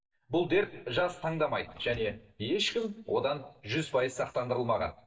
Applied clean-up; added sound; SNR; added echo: neural mask model DeepFilterNet 3.